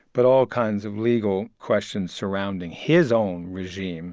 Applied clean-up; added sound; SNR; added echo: none; none; none; none.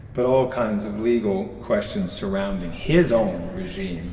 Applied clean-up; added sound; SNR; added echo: none; Motor vehicle (road); 14 dB; reverberation time 2.8 s.